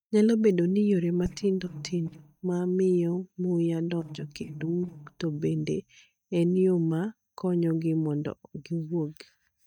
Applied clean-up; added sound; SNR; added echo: neural mask model DeepFilterNet 3.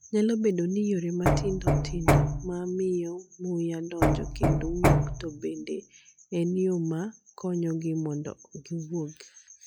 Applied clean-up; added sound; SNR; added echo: classical method log-MMSE.